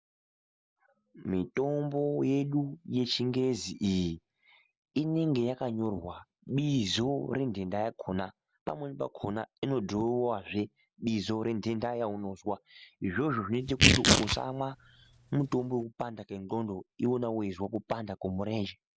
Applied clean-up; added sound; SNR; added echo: none; Tearing; -4 dB; none.